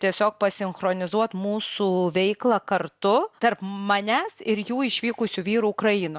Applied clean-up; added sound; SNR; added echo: none; none; none; none.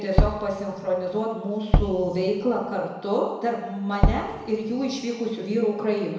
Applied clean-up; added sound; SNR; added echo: none; Tap / Bass drum; -1 dB; reverberation time 1.0 s.